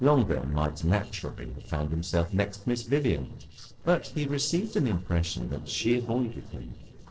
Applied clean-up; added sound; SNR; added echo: neural separator model SepFormer DNS4.